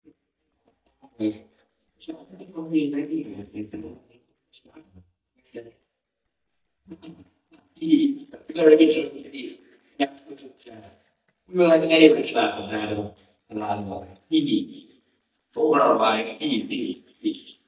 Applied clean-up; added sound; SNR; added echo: neural mask model DeepFilterNet 3.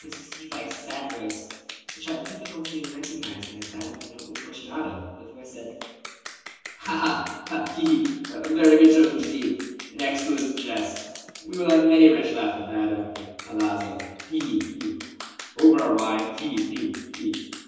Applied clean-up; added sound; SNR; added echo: none; Clapping; 17 dB; reverberation time 1.1 s.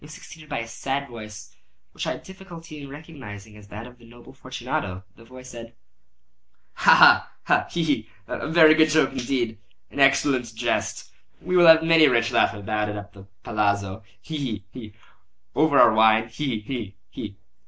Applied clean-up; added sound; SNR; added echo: none; none; none; none.